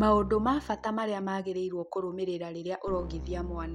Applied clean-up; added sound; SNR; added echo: none; Keyboard (musical); 12 dB; none.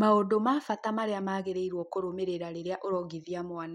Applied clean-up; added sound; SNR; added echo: none; none; none; none.